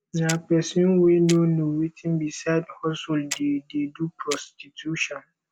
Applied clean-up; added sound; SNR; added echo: none; Clock; 16 dB; none.